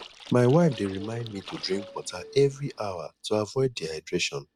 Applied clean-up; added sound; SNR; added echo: none; Splash, splatter + Subway, metro, underground; 19 dB; none.